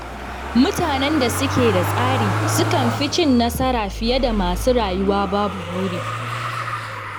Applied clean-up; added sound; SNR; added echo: none; Motor vehicle (road); 3 dB; none.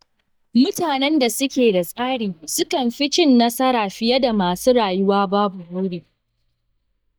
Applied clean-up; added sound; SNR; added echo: neural mask model DeepFilterNet 3.